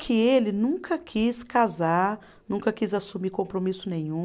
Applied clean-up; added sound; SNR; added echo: none; none; none; none.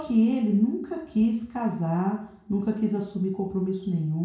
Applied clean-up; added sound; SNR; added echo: none; none; none; reverberation time 0.6 s.